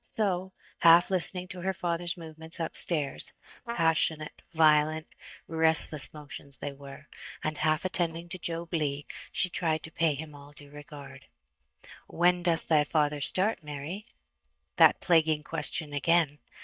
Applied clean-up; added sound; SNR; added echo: neural mask model DeepFilterNet 3.